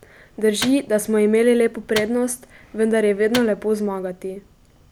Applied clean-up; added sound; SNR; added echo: none; Microwave oven; 16 dB; none.